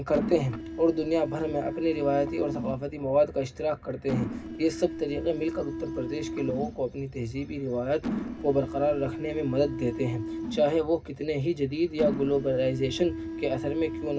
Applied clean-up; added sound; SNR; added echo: none; Mechanisms; 8 dB; reverberation time 0.4 s.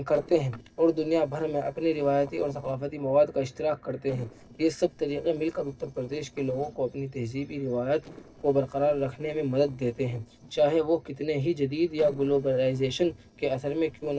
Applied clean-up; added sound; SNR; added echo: neural separator model SepFormer DNS4.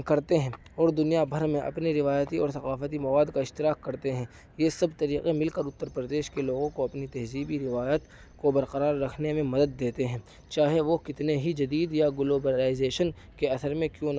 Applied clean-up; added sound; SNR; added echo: none; none; none; none.